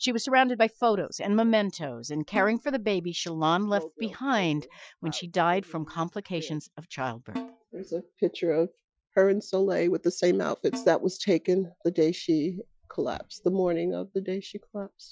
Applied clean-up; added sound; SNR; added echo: classical method Wiener filter.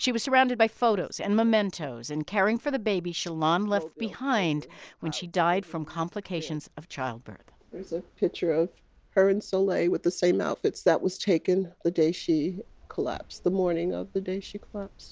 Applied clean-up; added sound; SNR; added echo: none; none; none; none.